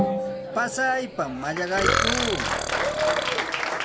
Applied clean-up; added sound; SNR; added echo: none; Burping, eructation + Applause; -4 dB; none.